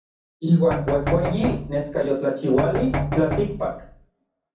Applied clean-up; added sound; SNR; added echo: none; Knock; 4 dB; reverberation time 0.6 s.